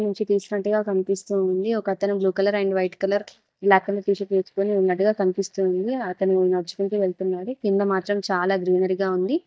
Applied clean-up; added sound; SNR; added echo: neural mask model DeepFilterNet 3.